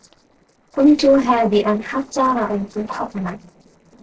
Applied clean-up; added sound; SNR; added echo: neural separator model SepFormer DNS4.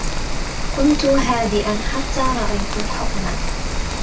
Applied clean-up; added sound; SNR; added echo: none; Rain; -1 dB; reverberation time 0.2 s.